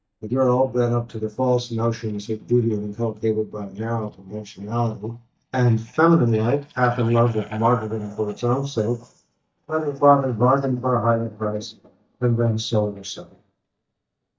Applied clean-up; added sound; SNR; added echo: neural mask model DeepFilterNet 3.